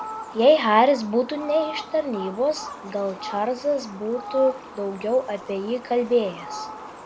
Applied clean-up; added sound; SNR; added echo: none; Fowl; 14 dB; none.